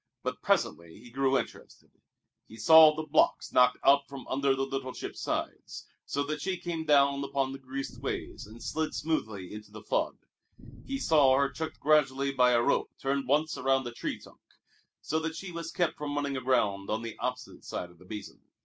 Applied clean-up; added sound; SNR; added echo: none; Boom; 19 dB; none.